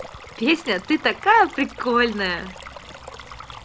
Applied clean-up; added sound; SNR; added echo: none; Stream; 17 dB; none.